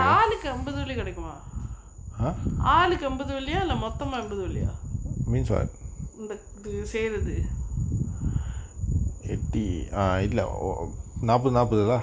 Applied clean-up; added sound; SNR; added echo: none; none; none; none.